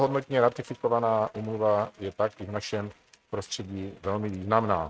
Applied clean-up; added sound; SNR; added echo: neural mask model RNNoise.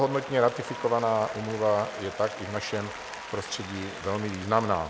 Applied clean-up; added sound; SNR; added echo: none; Applause; 12 dB; none.